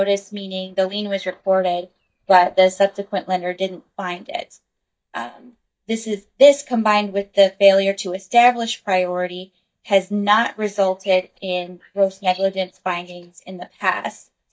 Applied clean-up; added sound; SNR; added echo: neural mask model DeepFilterNet 3.